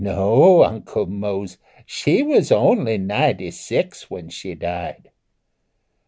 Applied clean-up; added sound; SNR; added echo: none; none; none; none.